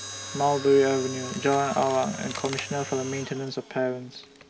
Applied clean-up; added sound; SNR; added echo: none; Mechanisms; 12 dB; none.